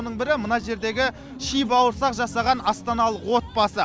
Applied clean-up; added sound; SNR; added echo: none; none; none; none.